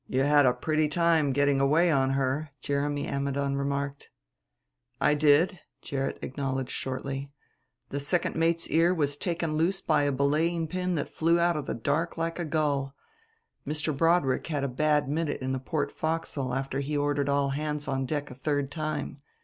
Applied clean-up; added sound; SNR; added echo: none; none; none; none.